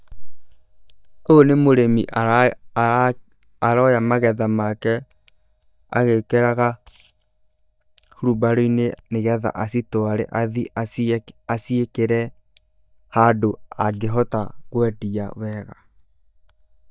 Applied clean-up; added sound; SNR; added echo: neural mask model DeepFilterNet 3.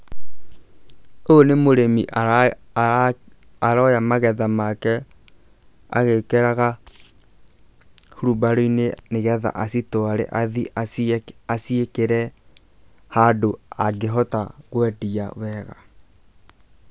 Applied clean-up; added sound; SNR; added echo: none; none; none; none.